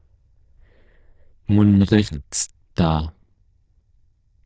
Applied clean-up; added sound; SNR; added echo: neural diffusion model UNIVERSE++.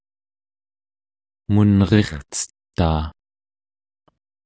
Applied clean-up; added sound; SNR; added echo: none; none; none; none.